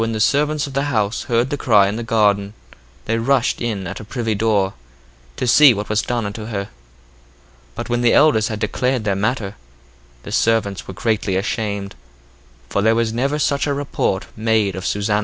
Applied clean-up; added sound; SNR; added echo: none; none; none; none.